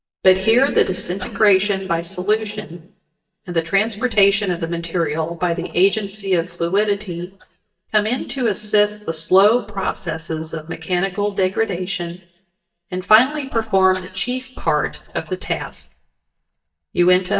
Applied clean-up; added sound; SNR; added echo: neural mask model DeepFilterNet 3.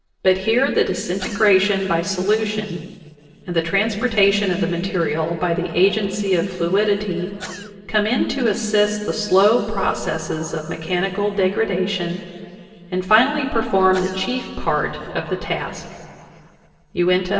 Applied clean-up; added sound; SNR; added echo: neural separator model SepFormer DNS4.